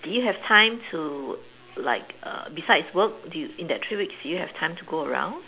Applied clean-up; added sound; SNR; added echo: none; none; none; none.